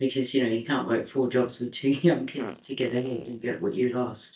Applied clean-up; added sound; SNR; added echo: neural mask model DeepFilterNet 3.